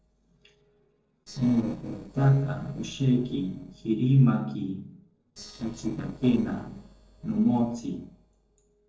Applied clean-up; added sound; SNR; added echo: neural separator model SepFormer DNS4.